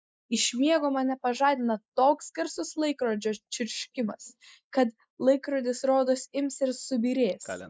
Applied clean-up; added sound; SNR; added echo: neural mask model Resemble Enhance denoiser.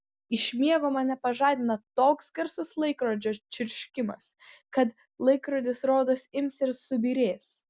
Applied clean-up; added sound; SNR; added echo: none; none; none; none.